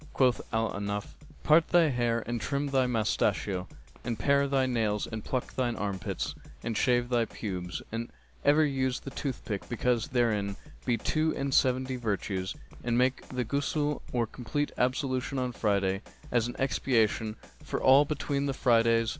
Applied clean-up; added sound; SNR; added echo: none; Walk, footsteps + Drum kit; 18 dB; none.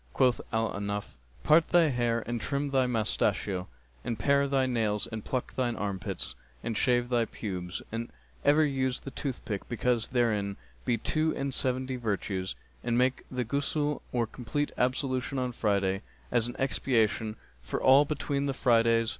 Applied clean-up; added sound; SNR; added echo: none; none; none; none.